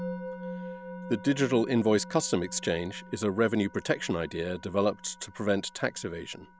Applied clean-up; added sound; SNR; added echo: none; Musical instrument; 14 dB; none.